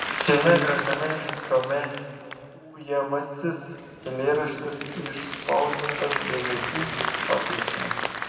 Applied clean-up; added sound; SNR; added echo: none; Applause; 4 dB; reverberation time 2.1 s.